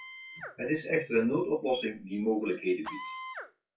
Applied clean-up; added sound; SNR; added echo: classical method WPE with log-MMSE.